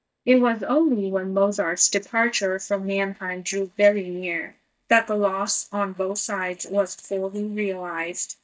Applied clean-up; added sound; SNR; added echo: neural mask model DeepFilterNet 3.